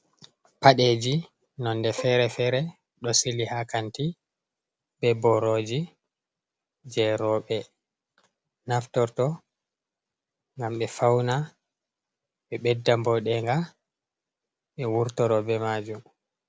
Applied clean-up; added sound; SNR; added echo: none; Bowed string instrument; 14 dB; none.